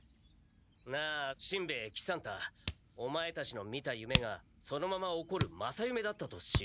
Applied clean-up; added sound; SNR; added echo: none; Hands; 1 dB; none.